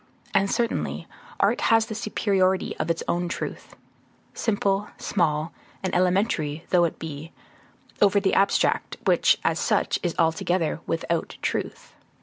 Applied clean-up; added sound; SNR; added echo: none; none; none; none.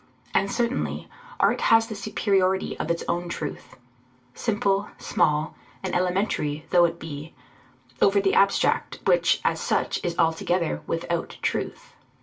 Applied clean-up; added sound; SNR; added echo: none; none; none; reverberation time 0.2 s.